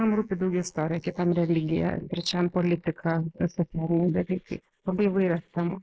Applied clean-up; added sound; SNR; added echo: neural mask model Resemble Enhance denoiser.